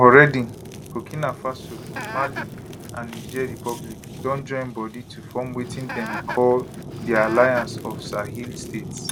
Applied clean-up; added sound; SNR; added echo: none; Fire + Chicken, rooster; 11 dB; none.